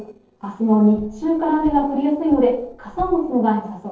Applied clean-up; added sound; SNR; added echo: neural separator model SepFormer DNS4.